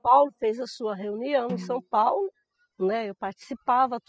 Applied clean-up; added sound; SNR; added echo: classical method spectral subtraction.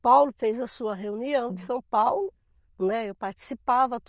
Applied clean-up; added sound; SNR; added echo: neural diffusion model UNIVERSE++.